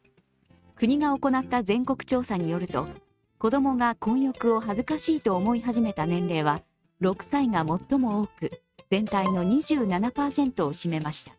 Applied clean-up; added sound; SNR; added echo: neural mask model RNNoise.